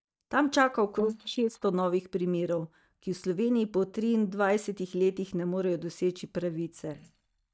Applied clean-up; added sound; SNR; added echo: neural mask model DeepFilterNet 3.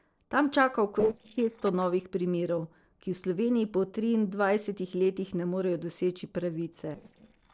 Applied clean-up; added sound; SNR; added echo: neural separator model SepFormer DNS4.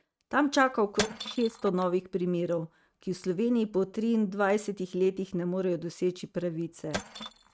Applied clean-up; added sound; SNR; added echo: neural mask model RNNoise.